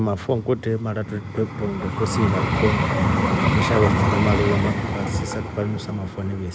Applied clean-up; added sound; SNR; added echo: none; Vehicle; -1 dB; none.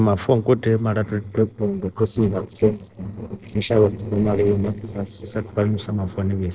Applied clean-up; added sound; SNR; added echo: neural separator model SepFormer DNS4.